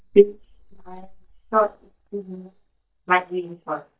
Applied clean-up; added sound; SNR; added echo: neural mask model DeepFilterNet 3.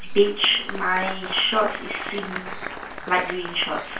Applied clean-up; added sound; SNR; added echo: none; Applause; 10 dB; reverberation time 0.3 s.